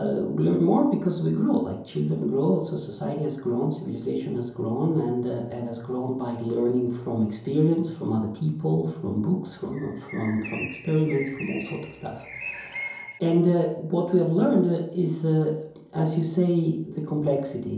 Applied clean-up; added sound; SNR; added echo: none; Bird; 13 dB; reverberation time 2.8 s.